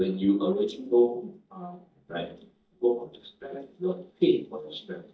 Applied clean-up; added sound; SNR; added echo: neural mask model DeepFilterNet 3.